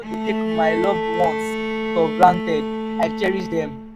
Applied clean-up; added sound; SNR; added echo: none; Bowed string instrument; 3 dB; none.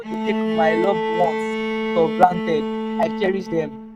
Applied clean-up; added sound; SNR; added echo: neural mask model RNNoise.